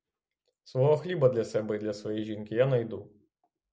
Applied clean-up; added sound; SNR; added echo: none; none; none; none.